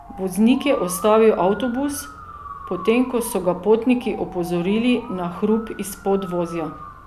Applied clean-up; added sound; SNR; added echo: none; Motor vehicle (road) / Siren; 16 dB; none.